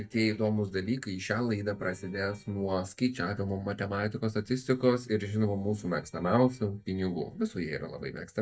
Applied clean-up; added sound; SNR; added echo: neural mask model DeepFilterNet 3.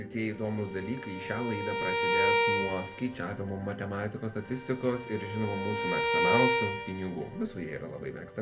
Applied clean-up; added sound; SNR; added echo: none; Bowed string instrument; -2 dB; reverberation time 0.3 s.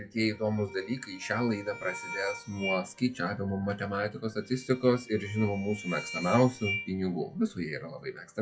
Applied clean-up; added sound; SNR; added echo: classical method WPE with log-MMSE.